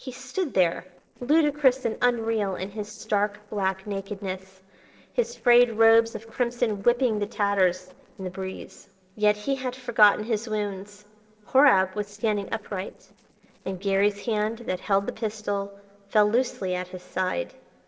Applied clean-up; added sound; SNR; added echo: neural separator model SepFormer DNS4.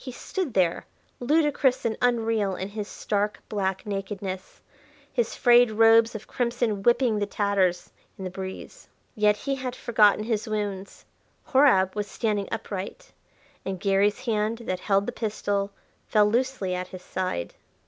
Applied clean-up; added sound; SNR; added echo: none; none; none; none.